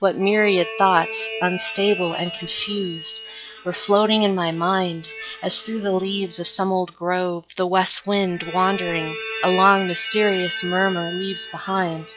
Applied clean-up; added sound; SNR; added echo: classical method log-MMSE.